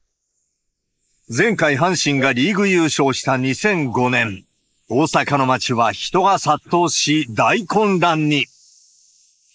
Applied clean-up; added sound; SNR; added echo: neural mask model Resemble Enhance denoiser.